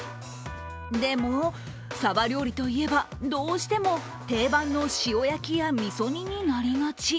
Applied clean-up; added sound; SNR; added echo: none; none; none; none.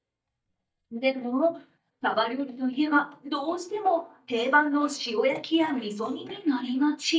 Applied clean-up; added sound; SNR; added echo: neural mask model DeepFilterNet 3.